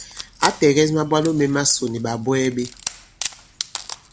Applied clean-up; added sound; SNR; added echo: none; Wood; 13 dB; none.